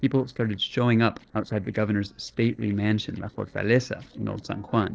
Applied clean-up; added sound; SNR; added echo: neural separator model SepFormer DNS4.